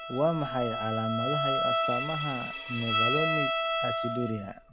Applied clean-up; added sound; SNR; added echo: none; Bowed string instrument; -2 dB; none.